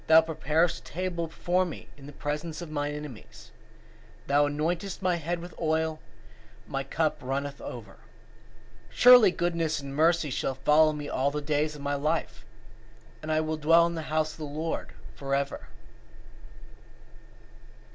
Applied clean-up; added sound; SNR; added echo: none; none; none; none.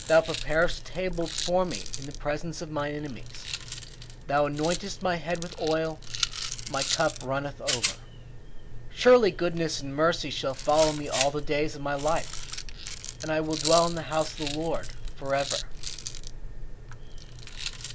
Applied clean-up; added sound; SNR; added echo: none; Rattle; 9 dB; none.